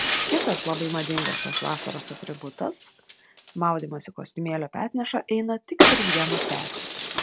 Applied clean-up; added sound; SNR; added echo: none; Shatter; -4 dB; none.